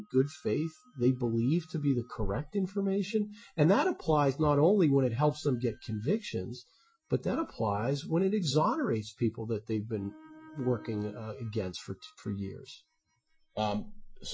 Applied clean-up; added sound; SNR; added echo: classical method Wiener filter.